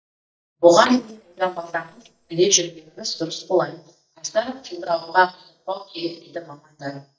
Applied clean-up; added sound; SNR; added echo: neural mask model DeepFilterNet 3.